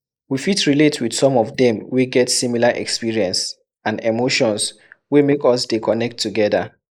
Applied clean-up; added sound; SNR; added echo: neural mask model Resemble Enhance denoiser.